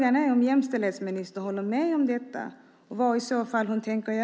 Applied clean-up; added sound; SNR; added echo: none; none; none; none.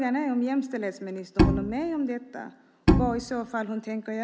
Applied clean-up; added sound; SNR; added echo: none; Bowed string instrument; -4 dB; none.